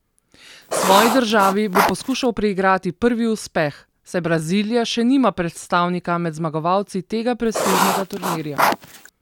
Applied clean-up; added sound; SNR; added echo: none; Writing; 1 dB; none.